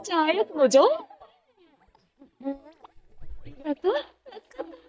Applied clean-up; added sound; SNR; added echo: neural mask model DeepFilterNet 3.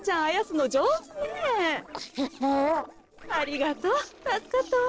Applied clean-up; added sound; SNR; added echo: neural separator model SepFormer DNS4.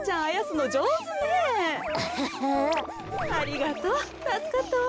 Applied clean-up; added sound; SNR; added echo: none; Engine; 20 dB; none.